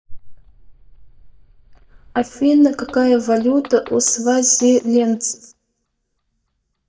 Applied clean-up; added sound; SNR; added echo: neural mask model DeepFilterNet 3.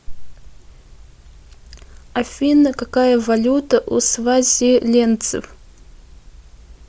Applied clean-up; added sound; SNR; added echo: none; none; none; none.